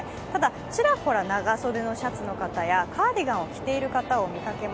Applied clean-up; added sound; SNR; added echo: none; none; none; none.